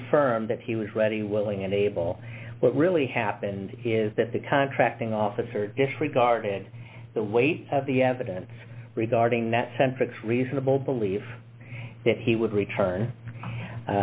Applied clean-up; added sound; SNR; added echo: none; none; none; none.